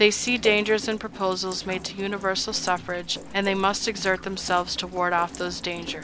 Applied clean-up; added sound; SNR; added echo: none; Rain; 14 dB; none.